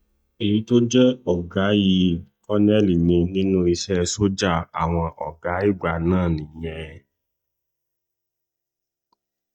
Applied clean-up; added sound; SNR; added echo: neural mask model DeepFilterNet 3.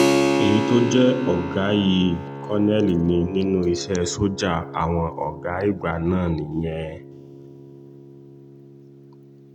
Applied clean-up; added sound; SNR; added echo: none; Keyboard (musical); 5 dB; none.